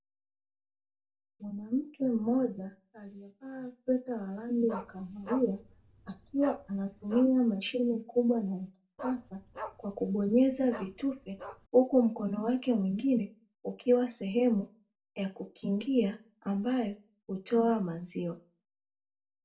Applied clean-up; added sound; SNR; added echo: none; Bark; 15 dB; reverberation time 0.2 s.